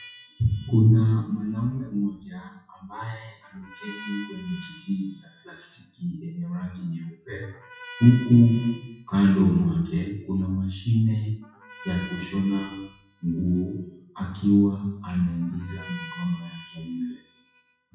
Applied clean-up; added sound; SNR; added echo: classical method WPE with log-MMSE.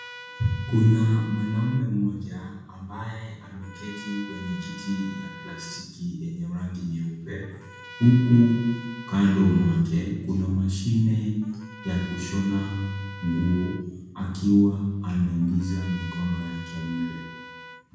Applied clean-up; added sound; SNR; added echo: none; Trumpet; 19 dB; reverberation time 1.1 s.